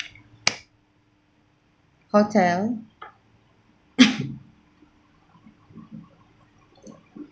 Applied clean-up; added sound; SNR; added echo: none; none; none; none.